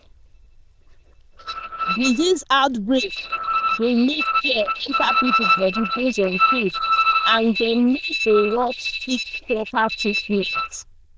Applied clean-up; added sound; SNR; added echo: neural diffusion model UNIVERSE++.